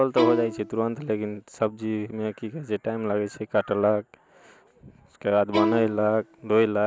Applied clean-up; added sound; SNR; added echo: none; Bowed string instrument; 4 dB; none.